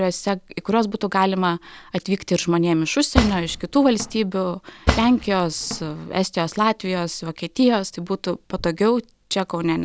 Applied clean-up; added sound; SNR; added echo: none; Cutlery, silverware / Drawer open or close; 4 dB; none.